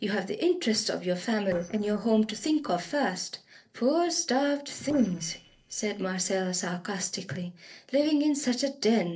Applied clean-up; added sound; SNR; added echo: neural separator model SepFormer DNS4.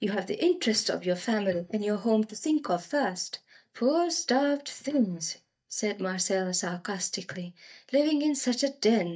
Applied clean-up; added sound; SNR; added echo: neural mask model DeepFilterNet 3.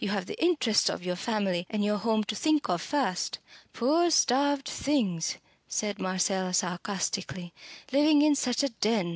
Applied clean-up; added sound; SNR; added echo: none; none; none; none.